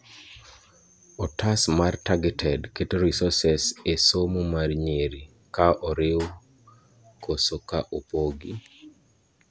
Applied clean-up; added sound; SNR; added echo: none; none; none; none.